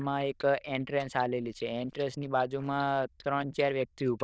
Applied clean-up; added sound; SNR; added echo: neural diffusion model UNIVERSE++.